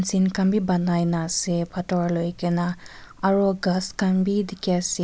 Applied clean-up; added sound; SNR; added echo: none; none; none; none.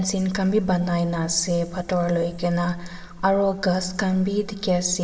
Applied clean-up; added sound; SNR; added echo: none; none; none; reverberation time 2.1 s.